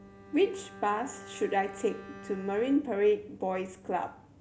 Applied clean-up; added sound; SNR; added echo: none; Bowed string instrument; 18 dB; none.